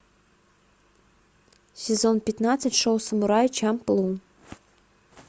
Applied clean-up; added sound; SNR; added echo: none; none; none; none.